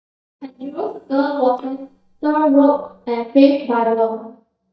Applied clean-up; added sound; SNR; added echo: neural mask model DeepFilterNet 3.